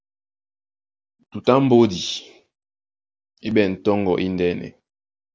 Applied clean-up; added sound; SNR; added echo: none; none; none; none.